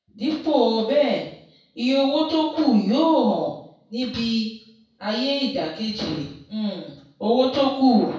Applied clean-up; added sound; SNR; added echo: none; none; none; reverberation time 0.6 s.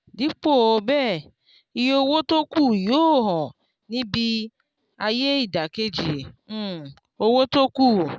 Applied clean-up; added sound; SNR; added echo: none; none; none; none.